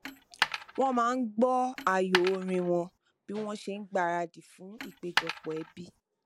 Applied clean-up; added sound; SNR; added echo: none; Coin (dropping); 5 dB; none.